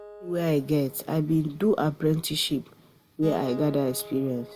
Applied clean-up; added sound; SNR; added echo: none; Acoustic guitar; 17 dB; none.